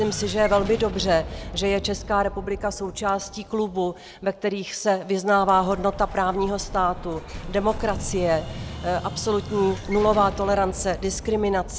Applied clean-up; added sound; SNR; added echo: none; Explosion; 11 dB; none.